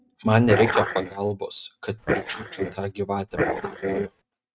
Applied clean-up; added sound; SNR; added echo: neural mask model RNNoise.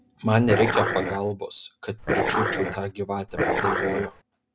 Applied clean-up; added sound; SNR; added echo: none; Dog; -1 dB; none.